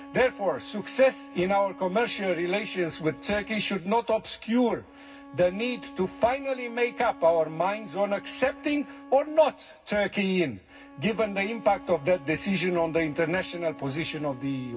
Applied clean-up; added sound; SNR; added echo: none; Bowed string instrument; 18 dB; reverberation time 0.4 s.